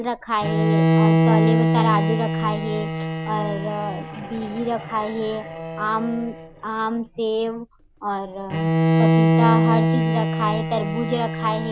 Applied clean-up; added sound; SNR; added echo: none; Bowed string instrument; -4 dB; none.